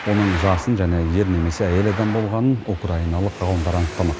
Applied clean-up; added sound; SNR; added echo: none; Traffic noise, roadway noise; 13 dB; none.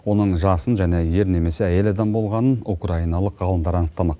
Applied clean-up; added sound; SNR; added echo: none; none; none; none.